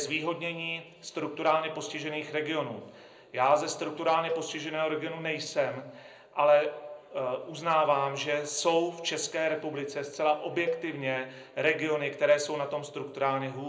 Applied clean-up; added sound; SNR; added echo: none; Cowbell; 11 dB; reverberation time 0.4 s.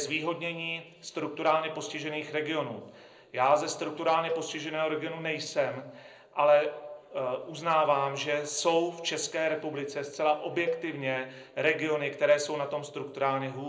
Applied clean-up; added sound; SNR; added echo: neural separator model SepFormer DNS4.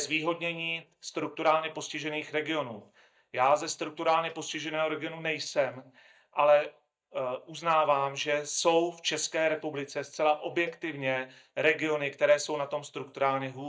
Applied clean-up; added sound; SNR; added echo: neural mask model DeepFilterNet 3.